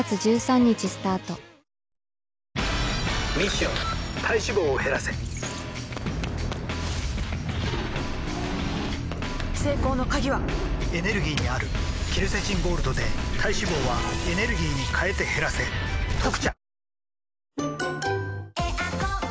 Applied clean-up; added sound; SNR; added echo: none; none; none; none.